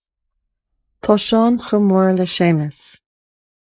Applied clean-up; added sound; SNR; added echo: neural mask model Resemble Enhance denoiser.